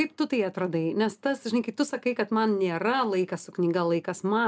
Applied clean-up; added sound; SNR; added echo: none; none; none; none.